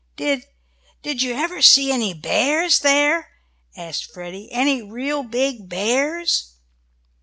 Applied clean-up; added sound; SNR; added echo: none; none; none; none.